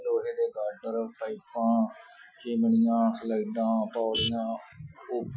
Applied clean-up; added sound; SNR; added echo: classical method Wiener filter.